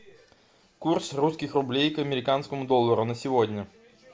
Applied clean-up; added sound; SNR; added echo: none; none; none; none.